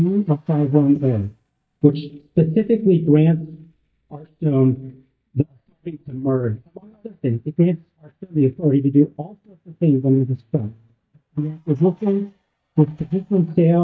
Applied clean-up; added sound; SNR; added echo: neural mask model DeepFilterNet 3.